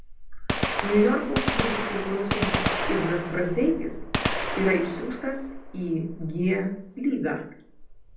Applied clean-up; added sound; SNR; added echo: none; Gunshot, gunfire; 3 dB; reverberation time 0.6 s.